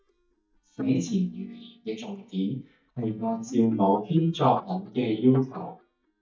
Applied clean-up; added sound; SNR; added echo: neural mask model DeepFilterNet 3.